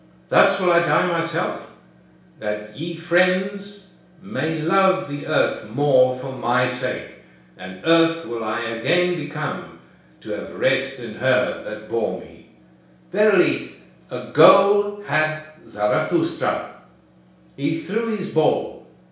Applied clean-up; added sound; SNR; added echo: none; none; none; reverberation time 0.6 s.